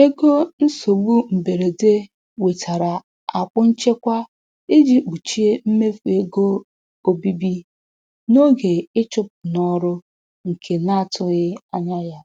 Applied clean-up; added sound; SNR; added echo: none; none; none; none.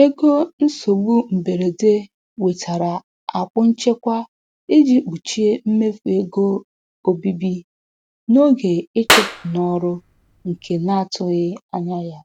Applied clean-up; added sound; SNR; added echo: none; Clapping; 3 dB; none.